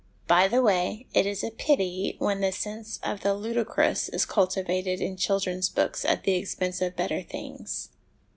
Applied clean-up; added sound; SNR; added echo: none; none; none; none.